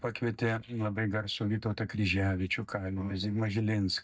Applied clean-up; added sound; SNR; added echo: neural mask model DeepFilterNet 3.